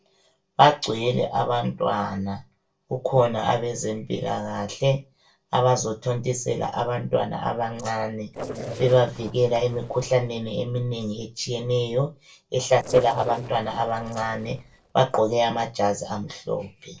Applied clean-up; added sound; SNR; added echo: neural separator model SepFormer DNS4.